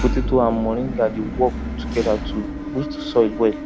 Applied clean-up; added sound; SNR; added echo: none; Engine / Mechanisms; 5 dB; none.